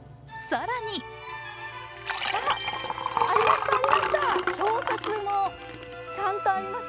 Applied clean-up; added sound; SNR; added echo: none; Liquid; 0 dB; none.